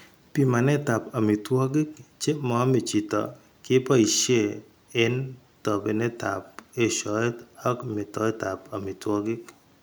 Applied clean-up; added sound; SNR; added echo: none; none; none; none.